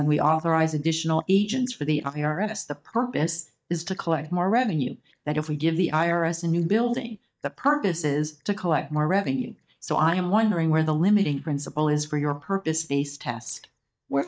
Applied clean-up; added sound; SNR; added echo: neural mask model DeepFilterNet 3.